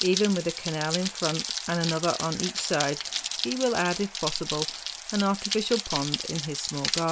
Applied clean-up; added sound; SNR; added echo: none; Rain; 4 dB; none.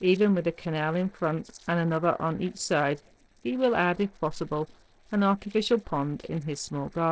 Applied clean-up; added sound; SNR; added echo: neural separator model SepFormer DNS4.